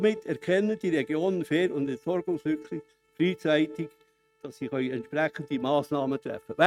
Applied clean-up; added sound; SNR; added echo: neural mask model RNNoise.